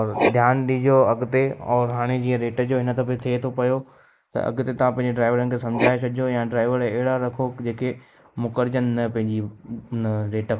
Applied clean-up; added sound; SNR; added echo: neural mask model Resemble Enhance denoiser.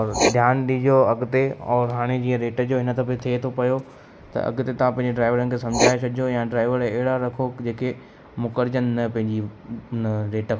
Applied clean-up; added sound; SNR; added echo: none; Writing; 10 dB; none.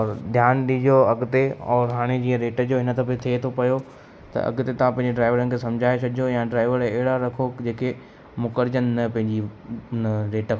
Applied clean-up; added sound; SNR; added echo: none; none; none; none.